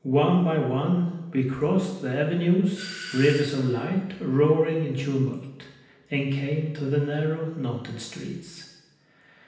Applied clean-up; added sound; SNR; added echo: none; Doorbell; 15 dB; reverberation time 0.9 s.